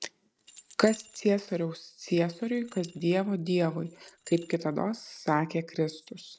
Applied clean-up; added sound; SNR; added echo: neural mask model RNNoise.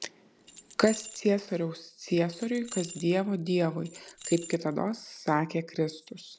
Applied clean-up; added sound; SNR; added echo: none; Keys jangling; 15 dB; none.